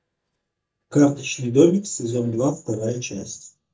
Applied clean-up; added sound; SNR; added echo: neural mask model DeepFilterNet 3.